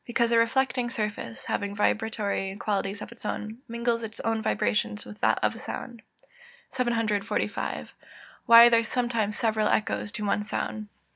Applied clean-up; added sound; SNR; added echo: none; none; none; none.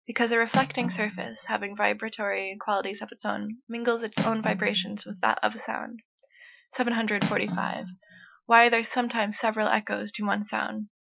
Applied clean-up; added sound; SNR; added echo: classical method Wiener filter.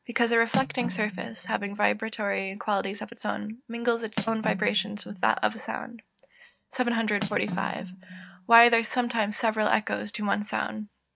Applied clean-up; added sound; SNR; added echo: neural mask model RNNoise.